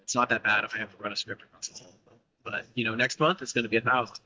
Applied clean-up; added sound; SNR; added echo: neural mask model DeepFilterNet 3.